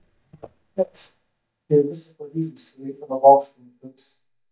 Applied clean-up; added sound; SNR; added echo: neural mask model DeepFilterNet 3.